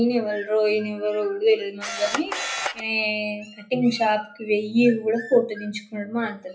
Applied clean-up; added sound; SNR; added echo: none; Camera; 6 dB; reverberation time 0.3 s.